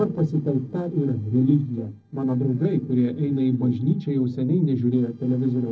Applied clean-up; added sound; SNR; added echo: neural separator model SepFormer DNS4.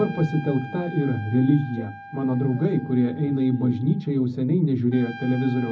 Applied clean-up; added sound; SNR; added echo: none; Trumpet; 18 dB; reverberation time 0.4 s.